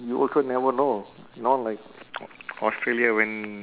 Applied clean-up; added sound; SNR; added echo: none; none; none; none.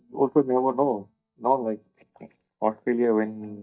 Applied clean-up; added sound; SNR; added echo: neural mask model DeepFilterNet 3.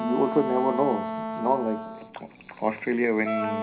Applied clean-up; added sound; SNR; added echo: none; Wind instrument, woodwind instrument; 6 dB; reverberation time 0.4 s.